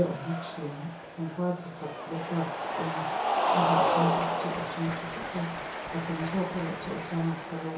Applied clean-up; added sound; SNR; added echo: none; Cheering; -2 dB; reverberation time 0.7 s.